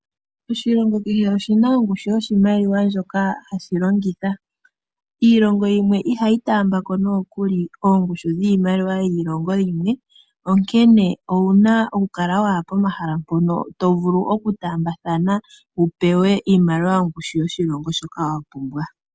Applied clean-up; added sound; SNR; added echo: none; none; none; none.